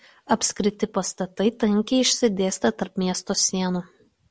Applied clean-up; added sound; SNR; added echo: none; none; none; none.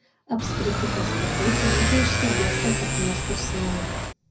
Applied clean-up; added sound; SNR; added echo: none; Motorcycle / Accelerating, revving, vroom; -4 dB; reverberation time 0.4 s.